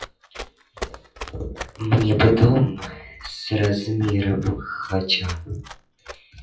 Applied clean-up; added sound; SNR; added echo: classical method WPE with log-MMSE.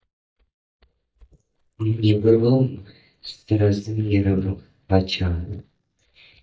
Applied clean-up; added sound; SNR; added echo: neural mask model DeepFilterNet 3.